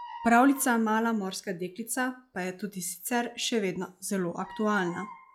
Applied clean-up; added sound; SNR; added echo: classical method log-MMSE.